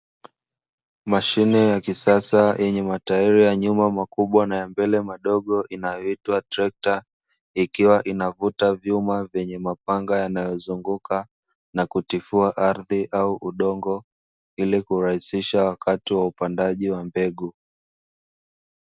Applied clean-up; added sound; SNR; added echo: none; none; none; none.